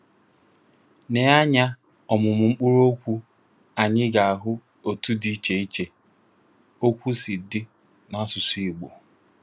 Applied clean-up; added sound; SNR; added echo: none; none; none; none.